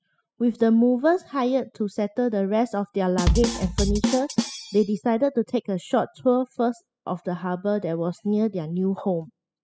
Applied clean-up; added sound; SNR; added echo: classical method spectral subtraction.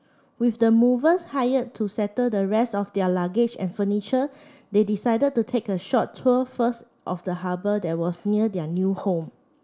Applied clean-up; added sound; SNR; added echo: none; none; none; none.